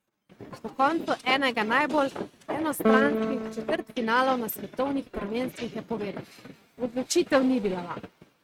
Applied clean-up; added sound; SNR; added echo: neural mask model RNNoise.